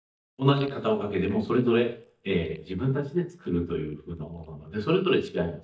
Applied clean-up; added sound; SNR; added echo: neural mask model DeepFilterNet 3.